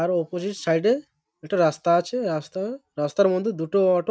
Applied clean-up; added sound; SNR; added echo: none; none; none; none.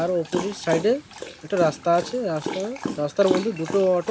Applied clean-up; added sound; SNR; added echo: none; Dog; 9 dB; none.